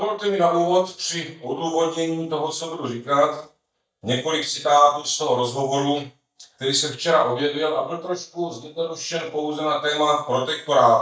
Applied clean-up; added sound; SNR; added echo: neural mask model DeepFilterNet 3.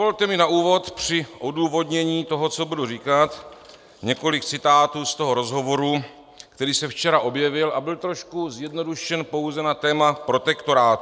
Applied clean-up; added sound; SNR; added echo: none; none; none; none.